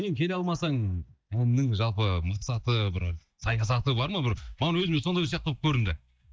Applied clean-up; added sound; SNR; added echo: neural mask model DeepFilterNet 3.